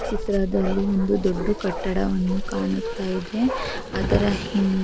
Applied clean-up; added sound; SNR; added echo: none; Bark; 4 dB; none.